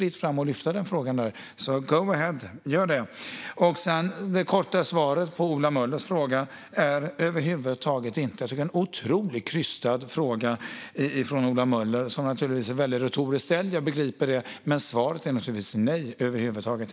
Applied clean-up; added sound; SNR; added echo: none; none; none; none.